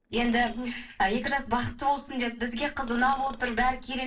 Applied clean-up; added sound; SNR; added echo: neural separator model SepFormer DNS4.